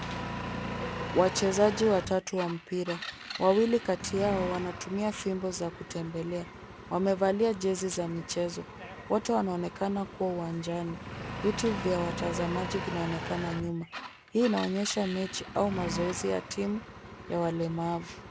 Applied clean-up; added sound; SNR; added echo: none; Engine; 9 dB; none.